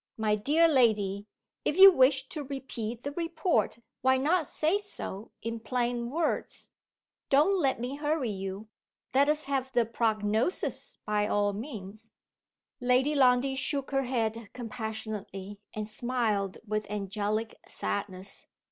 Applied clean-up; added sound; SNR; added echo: none; none; none; none.